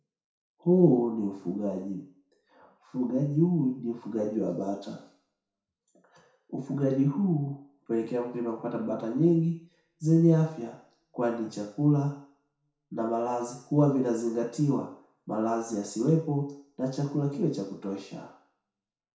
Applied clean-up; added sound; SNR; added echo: none; none; none; reverberation time 0.6 s.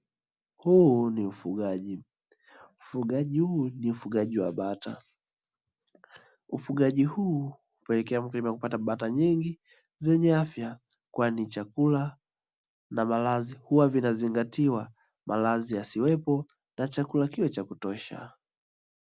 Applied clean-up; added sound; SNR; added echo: none; none; none; none.